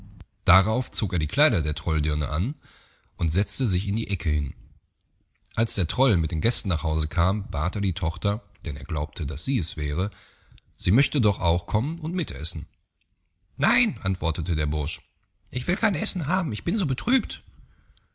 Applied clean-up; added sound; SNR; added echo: none; none; none; none.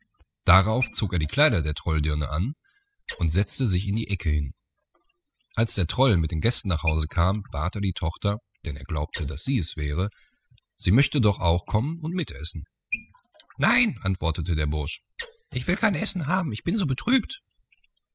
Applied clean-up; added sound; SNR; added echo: classical method spectral subtraction.